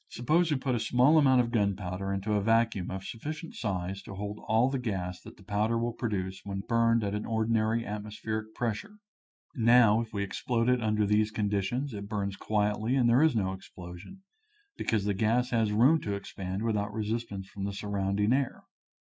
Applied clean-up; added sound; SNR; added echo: none; none; none; none.